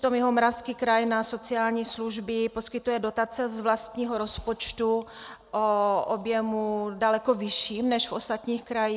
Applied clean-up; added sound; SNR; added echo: none; none; none; none.